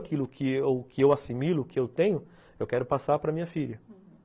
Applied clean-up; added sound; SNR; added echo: none; none; none; none.